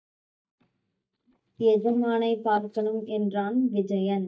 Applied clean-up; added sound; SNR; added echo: neural mask model DeepFilterNet 3.